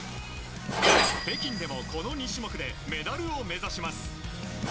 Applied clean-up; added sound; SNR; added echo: none; Glass; -1 dB; none.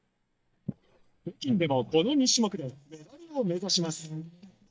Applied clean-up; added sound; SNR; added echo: neural mask model DeepFilterNet 3.